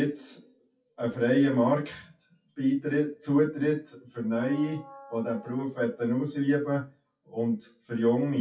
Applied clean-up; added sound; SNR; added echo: classical method WPE with log-MMSE.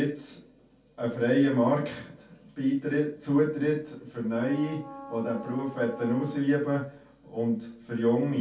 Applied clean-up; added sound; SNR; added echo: none; Wind instrument, woodwind instrument; 17 dB; reverberation time 0.3 s.